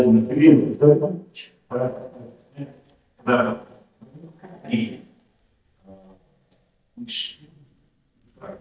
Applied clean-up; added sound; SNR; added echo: neural mask model DeepFilterNet 3.